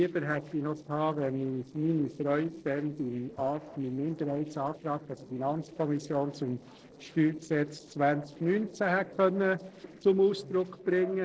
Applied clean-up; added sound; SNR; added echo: neural separator model SepFormer DNS4.